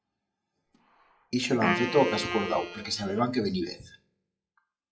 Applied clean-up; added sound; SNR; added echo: classical method WPE with log-MMSE.